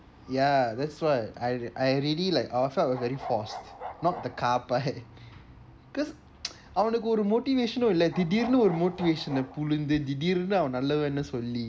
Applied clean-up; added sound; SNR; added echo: none; Bark; 14 dB; none.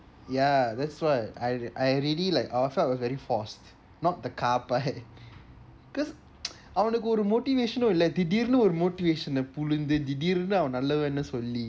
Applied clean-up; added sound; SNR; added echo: none; none; none; none.